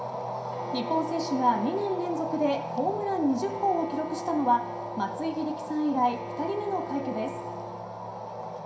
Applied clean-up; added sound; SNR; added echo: none; Bowed string instrument; 15 dB; reverberation time 0.5 s.